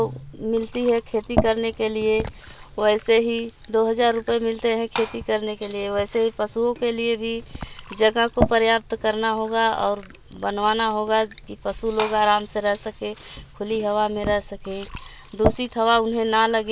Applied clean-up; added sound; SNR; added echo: none; Liquid; 11 dB; none.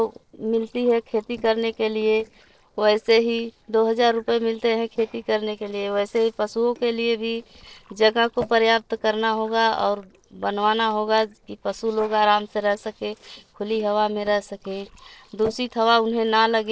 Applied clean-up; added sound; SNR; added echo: neural separator model SepFormer DNS4.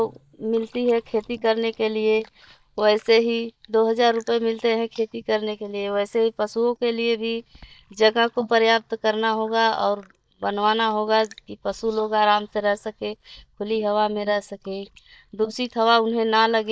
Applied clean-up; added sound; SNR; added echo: neural mask model DeepFilterNet 3.